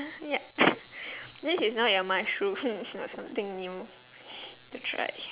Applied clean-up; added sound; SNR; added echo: none; none; none; none.